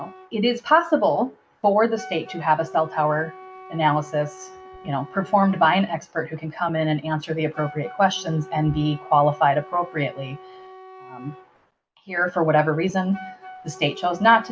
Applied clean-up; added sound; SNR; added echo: none; Wind instrument, woodwind instrument; 20 dB; none.